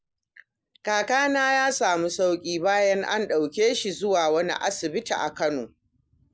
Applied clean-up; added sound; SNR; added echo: none; none; none; none.